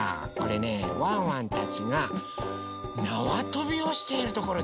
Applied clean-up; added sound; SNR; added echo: none; none; none; none.